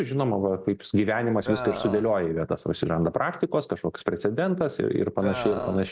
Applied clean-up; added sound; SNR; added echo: none; Burping, eructation; 6 dB; none.